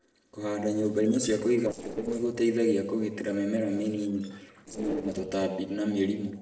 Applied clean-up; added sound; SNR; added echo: neural separator model SepFormer DNS4.